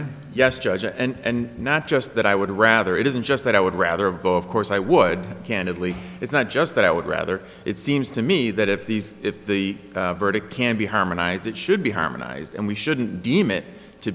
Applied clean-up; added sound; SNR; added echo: none; none; none; none.